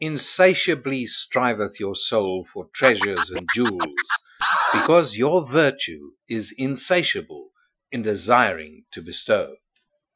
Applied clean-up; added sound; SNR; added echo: classical method Wiener filter.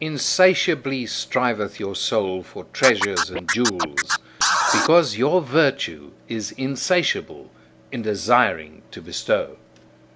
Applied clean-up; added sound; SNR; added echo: none; Scratching (performance technique); 1 dB; none.